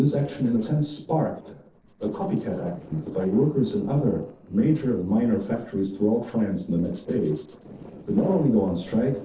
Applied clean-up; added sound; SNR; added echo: neural separator model SepFormer DNS4.